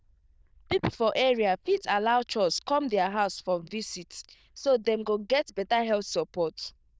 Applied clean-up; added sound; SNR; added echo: neural diffusion model UNIVERSE++.